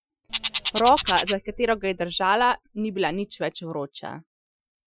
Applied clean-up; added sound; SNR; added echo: classical method Wiener filter.